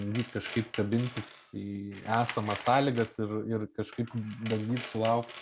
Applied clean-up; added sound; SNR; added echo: none; Tools; 14 dB; none.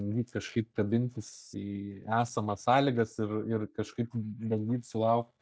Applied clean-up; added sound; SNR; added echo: neural mask model DeepFilterNet 3.